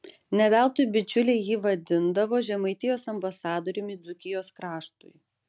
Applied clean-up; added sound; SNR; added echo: none; none; none; none.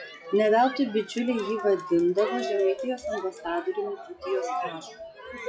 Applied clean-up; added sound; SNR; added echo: classical method WPE with log-MMSE.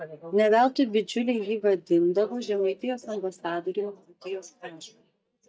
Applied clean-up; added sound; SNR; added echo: neural mask model DeepFilterNet 3.